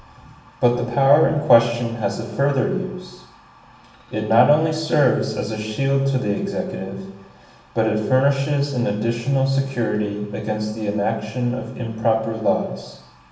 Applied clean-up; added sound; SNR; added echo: none; none; none; reverberation time 0.9 s.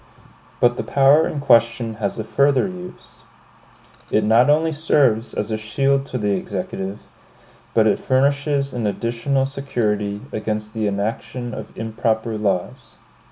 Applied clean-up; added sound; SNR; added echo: none; none; none; none.